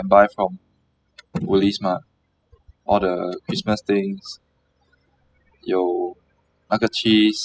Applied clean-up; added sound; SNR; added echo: classical method spectral subtraction.